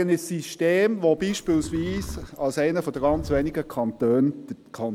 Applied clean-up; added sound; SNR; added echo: none; Livestock, farm animals, working animals; 14 dB; none.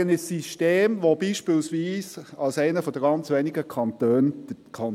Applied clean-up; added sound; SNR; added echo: none; none; none; none.